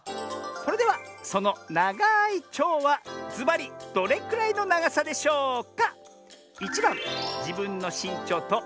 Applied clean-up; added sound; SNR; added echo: none; none; none; none.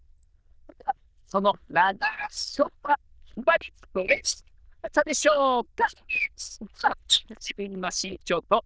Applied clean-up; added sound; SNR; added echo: neural diffusion model UNIVERSE++.